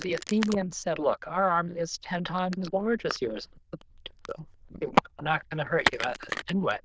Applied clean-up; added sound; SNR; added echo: neural diffusion model UNIVERSE++.